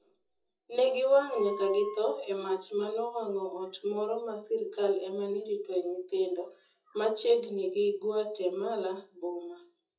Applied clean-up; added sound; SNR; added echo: classical method WPE with log-MMSE.